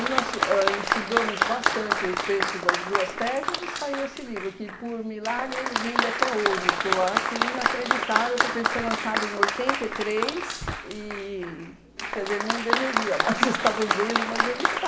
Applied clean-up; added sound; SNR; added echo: none; Applause; -2 dB; none.